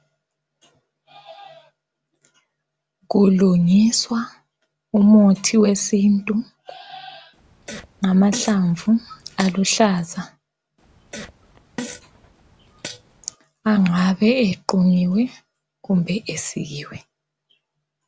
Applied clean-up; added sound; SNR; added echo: none; Fart; 17 dB; none.